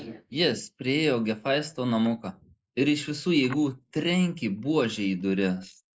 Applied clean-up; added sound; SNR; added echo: neural mask model Resemble Enhance denoiser.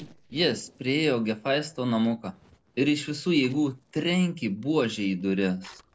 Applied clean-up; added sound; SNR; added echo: neural separator model SepFormer DNS4.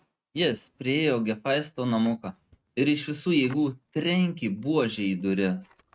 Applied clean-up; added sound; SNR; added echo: neural mask model RNNoise.